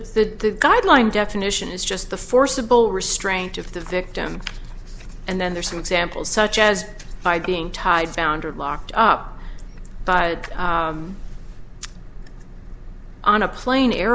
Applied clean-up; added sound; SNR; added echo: none; none; none; none.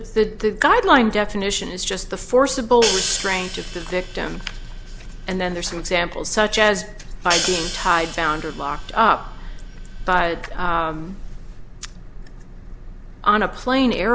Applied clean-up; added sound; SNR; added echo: none; Hi-hat; 9 dB; none.